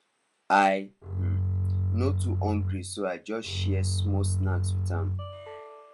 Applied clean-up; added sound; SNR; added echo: none; Bowed string instrument; -4 dB; none.